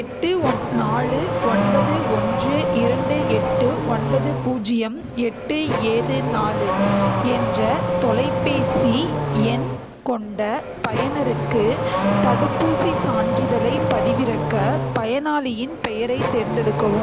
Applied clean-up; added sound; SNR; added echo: none; Accelerating, revving, vroom / Car; -1 dB; none.